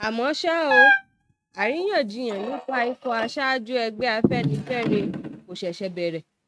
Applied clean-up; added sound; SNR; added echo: neural mask model RNNoise.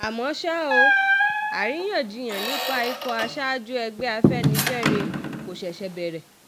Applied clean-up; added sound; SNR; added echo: none; Squeak; -3 dB; none.